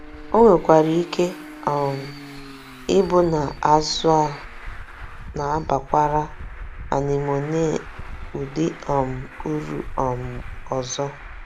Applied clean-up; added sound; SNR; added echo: none; Traffic noise, roadway noise; 13 dB; none.